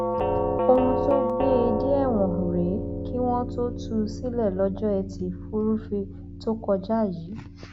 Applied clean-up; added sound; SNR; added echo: none; Doorbell; 2 dB; none.